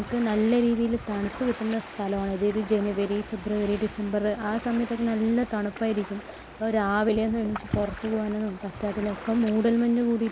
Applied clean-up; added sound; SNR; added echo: none; Ocean; 16 dB; none.